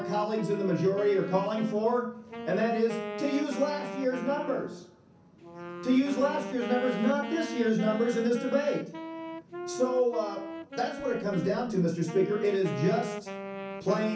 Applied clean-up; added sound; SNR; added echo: none; Wind instrument, woodwind instrument; 10 dB; reverberation time 0.6 s.